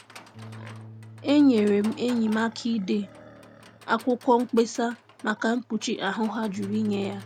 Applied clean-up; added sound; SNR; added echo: none; Bass guitar + Livestock, farm animals, working animals; 19 dB; none.